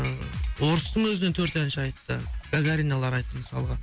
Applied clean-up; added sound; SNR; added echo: none; Dishes, pots, and pans; 11 dB; none.